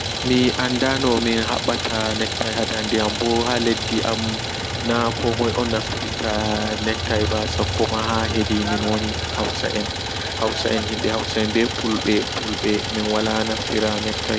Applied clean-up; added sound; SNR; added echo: none; Idling; 2 dB; none.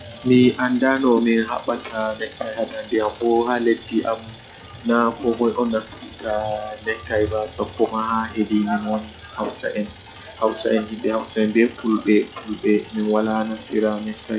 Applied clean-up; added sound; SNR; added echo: classical method log-MMSE.